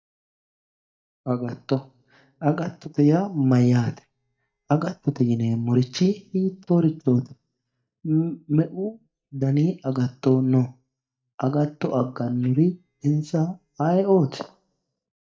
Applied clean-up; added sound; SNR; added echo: neural mask model DeepFilterNet 3.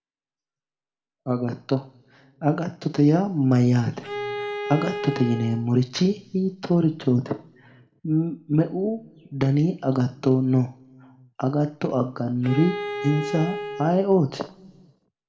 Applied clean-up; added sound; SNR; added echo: none; Bowed string instrument; 9 dB; reverberation time 0.9 s.